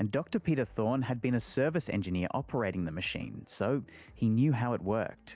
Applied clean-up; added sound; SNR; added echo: none; none; none; none.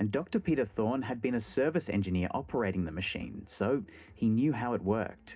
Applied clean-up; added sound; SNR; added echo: none; none; none; reverberation time 0.3 s.